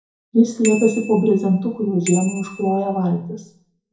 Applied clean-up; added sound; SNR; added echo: none; Bicycle bell; 14 dB; reverberation time 0.6 s.